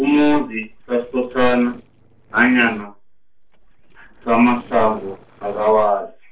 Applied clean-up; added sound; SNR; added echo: neural separator model SepFormer DNS4.